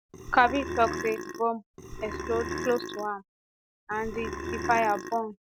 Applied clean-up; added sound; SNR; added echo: none; Burping, eructation; 7 dB; none.